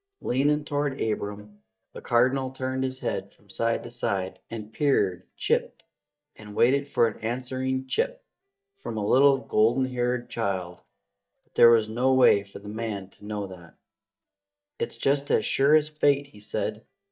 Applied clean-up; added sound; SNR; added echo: neural mask model DeepFilterNet 3.